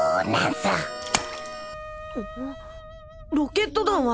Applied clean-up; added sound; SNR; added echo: none; Wind instrument, woodwind instrument + Splash, splatter; 9 dB; none.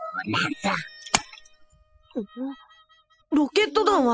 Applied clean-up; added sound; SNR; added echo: classical method spectral subtraction.